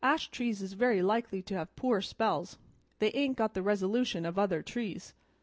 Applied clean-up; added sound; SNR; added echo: none; none; none; none.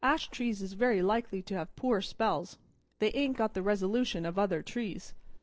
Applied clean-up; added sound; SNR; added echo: neural separator model SepFormer DNS4.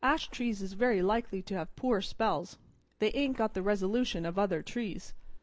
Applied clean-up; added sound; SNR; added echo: none; Water / Splash, splatter; 11 dB; none.